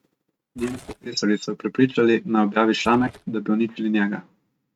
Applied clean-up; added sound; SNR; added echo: neural mask model RNNoise.